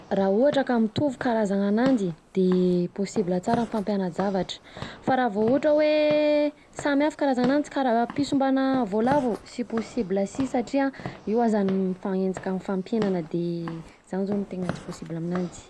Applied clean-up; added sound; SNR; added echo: none; Walk, footsteps / Siren; 16 dB; none.